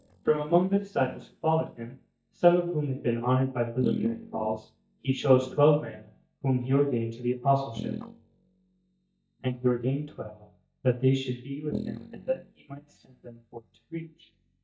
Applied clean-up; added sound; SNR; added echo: neural mask model DeepFilterNet 3.